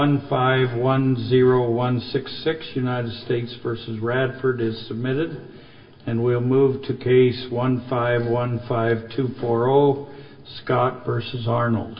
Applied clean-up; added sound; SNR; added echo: none; none; none; reverberation time 0.1 s.